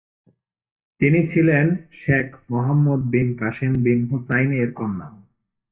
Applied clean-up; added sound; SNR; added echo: neural mask model DeepFilterNet 3.